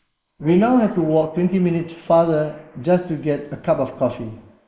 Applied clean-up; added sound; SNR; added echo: neural mask model Resemble Enhance denoiser.